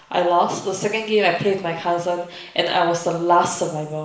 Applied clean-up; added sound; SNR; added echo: none; none; none; reverberation time 0.8 s.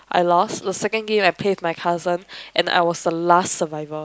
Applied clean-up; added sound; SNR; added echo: none; none; none; none.